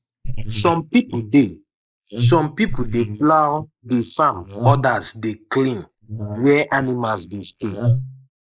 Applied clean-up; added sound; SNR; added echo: neural mask model Resemble Enhance denoiser.